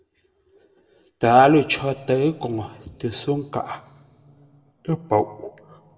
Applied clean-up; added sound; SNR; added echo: none; none; none; reverberation time 1.5 s.